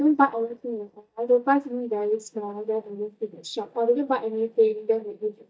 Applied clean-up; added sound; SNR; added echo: neural mask model DeepFilterNet 3.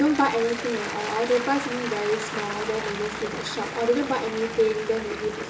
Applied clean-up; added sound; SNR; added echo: none; Applause / Cheering; 8 dB; reverberation time 0.2 s.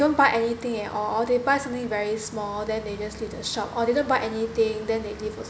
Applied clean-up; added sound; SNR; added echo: none; none; none; none.